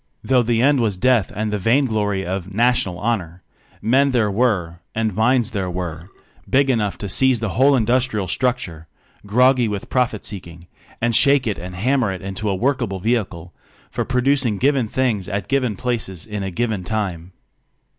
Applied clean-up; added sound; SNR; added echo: none; Burping, eructation; 15 dB; none.